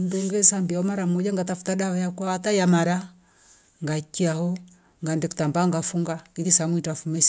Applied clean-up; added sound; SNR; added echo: none; none; none; none.